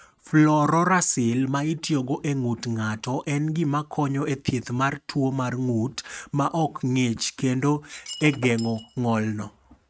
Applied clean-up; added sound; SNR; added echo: neural mask model RNNoise.